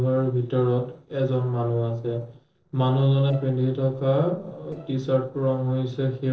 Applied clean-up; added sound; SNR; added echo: neural separator model SepFormer DNS4.